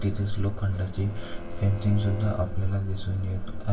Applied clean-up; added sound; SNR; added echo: none; Bowed string instrument; 19 dB; reverberation time 0.3 s.